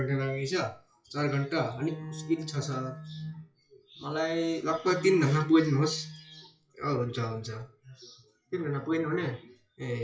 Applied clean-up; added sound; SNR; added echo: classical method WPE with log-MMSE.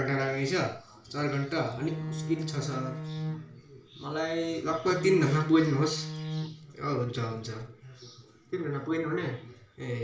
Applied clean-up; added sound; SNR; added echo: none; Bowed string instrument; 6 dB; reverberation time 0.4 s.